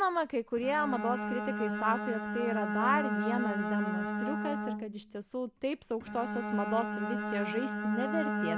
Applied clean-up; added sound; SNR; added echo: none; Bowed string instrument; 1 dB; none.